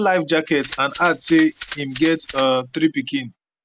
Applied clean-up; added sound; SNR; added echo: none; Rattle (instrument); 9 dB; none.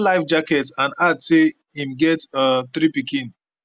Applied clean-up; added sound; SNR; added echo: none; none; none; none.